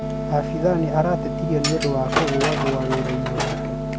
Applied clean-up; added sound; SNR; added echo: none; Wind instrument, woodwind instrument + Tools; 4 dB; none.